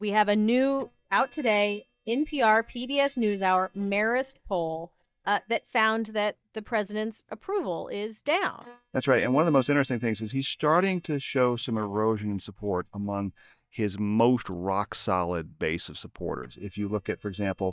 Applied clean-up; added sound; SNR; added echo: neural mask model DeepFilterNet 3.